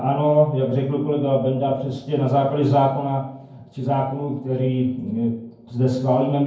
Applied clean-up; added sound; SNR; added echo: none; none; none; reverberation time 0.9 s.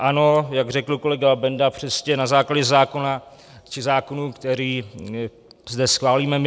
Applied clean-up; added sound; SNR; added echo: none; none; none; none.